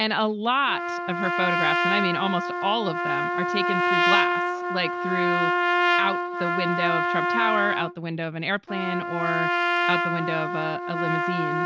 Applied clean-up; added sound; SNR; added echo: none; Trumpet; -3 dB; none.